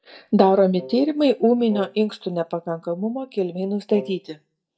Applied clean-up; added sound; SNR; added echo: neural mask model DeepFilterNet 3.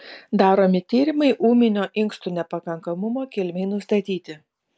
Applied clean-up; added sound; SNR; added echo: none; none; none; none.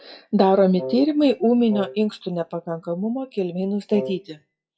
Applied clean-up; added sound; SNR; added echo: classical method WPE with log-MMSE.